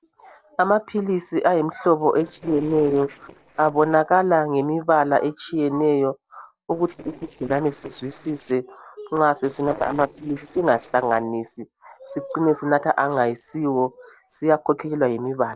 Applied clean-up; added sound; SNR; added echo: neural separator model SepFormer DNS4.